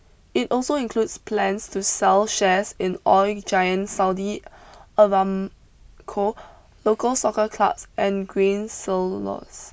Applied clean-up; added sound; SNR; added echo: none; none; none; none.